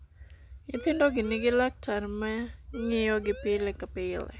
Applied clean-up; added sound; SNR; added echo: none; Siren; 16 dB; none.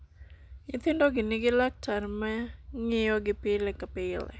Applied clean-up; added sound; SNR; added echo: none; none; none; none.